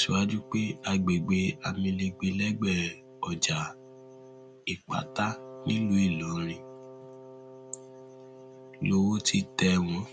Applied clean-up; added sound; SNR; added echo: none; Wind instrument, woodwind instrument; 18 dB; none.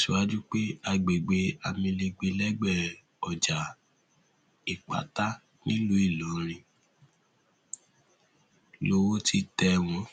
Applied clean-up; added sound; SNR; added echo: none; none; none; none.